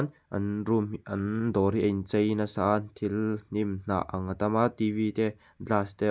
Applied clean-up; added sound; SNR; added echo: none; none; none; none.